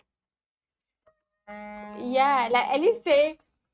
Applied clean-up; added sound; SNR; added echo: neural mask model RNNoise.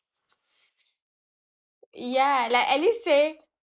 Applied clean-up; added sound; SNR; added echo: neural mask model Resemble Enhance denoiser.